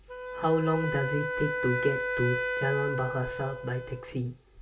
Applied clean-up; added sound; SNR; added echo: none; Wind instrument, woodwind instrument; 3 dB; reverberation time 0.2 s.